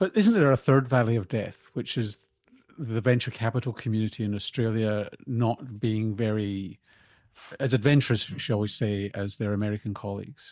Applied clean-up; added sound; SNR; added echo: neural mask model DeepFilterNet 3.